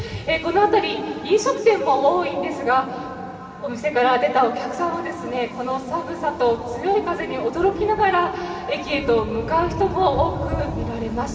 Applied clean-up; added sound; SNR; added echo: none; none; none; reverberation time 2.7 s.